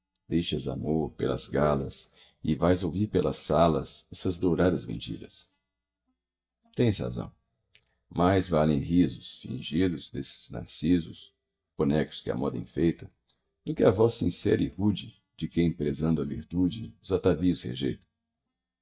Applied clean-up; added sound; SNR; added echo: neural mask model DeepFilterNet 3.